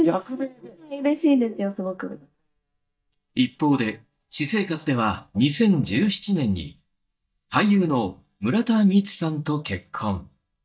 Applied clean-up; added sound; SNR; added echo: neural mask model DeepFilterNet 3.